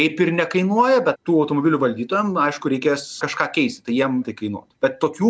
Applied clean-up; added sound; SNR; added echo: none; none; none; none.